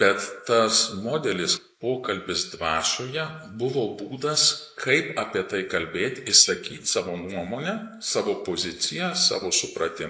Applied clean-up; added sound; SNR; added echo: neural mask model Resemble Enhance denoiser.